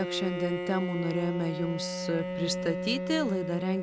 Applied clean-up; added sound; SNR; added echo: none; Bowed string instrument; 4 dB; none.